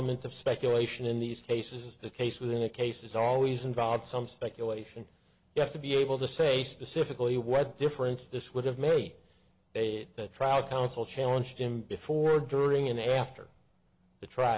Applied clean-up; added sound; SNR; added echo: none; none; none; none.